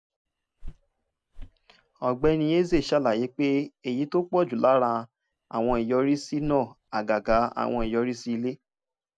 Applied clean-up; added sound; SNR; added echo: none; Walk, footsteps; 15 dB; none.